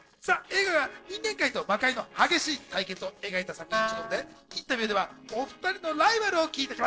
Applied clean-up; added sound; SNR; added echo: neural separator model SepFormer DNS4.